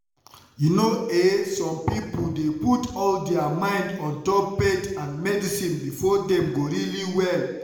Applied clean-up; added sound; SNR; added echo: none; none; none; reverberation time 0.9 s.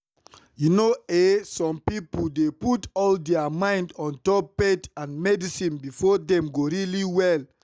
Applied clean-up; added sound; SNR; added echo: none; none; none; none.